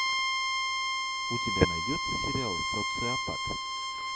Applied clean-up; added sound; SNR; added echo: none; Bowed string instrument; -5 dB; none.